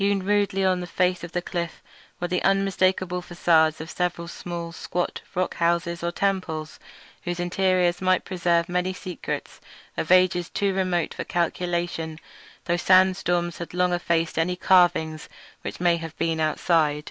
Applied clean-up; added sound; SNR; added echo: none; none; none; none.